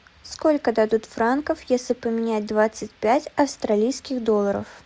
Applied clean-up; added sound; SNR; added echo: none; none; none; none.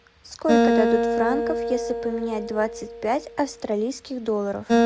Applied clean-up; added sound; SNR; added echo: none; Acoustic guitar; -2 dB; none.